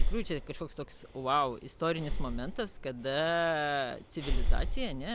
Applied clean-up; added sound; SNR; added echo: none; Breathing; -2 dB; none.